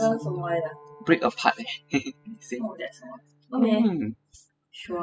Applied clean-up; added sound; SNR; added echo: classical method spectral subtraction.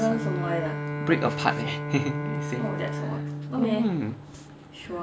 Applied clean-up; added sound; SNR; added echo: none; Bowed string instrument; 4 dB; none.